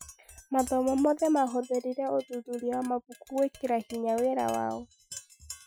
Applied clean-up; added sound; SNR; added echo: classical method Wiener filter.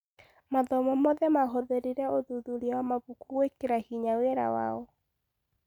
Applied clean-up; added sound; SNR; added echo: none; none; none; none.